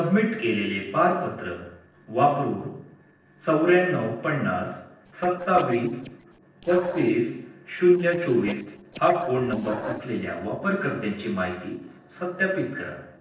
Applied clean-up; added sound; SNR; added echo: neural separator model SepFormer DNS4.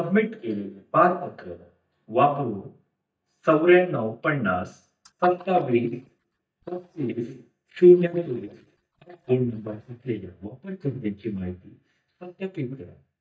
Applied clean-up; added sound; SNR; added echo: neural mask model DeepFilterNet 3.